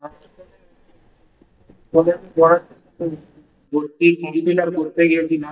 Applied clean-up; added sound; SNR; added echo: neural mask model DeepFilterNet 3.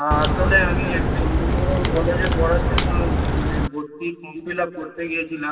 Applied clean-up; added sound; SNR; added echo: none; Crack; -5 dB; reverberation time 2.5 s.